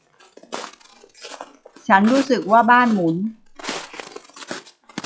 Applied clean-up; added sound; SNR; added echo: classical method log-MMSE.